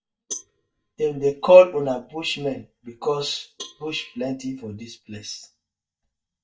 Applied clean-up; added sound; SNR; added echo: neural mask model DeepFilterNet 3.